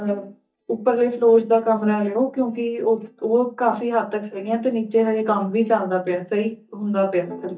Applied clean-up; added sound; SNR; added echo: neural mask model DeepFilterNet 3.